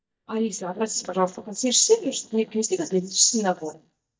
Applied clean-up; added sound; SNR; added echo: neural mask model DeepFilterNet 3.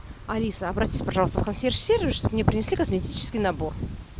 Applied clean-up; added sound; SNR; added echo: none; none; none; none.